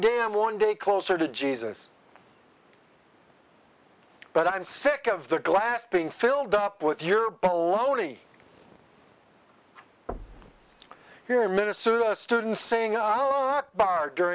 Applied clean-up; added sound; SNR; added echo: none; Knock / Wood; 19 dB; none.